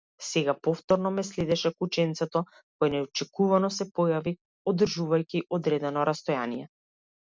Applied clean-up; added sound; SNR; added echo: none; none; none; none.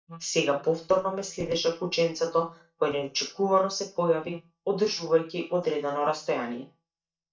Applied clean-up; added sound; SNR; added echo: neural mask model DeepFilterNet 3.